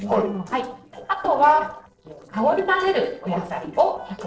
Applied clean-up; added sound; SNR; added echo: neural separator model SepFormer DNS4.